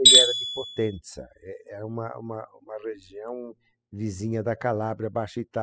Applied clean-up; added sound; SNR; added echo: classical method spectral subtraction.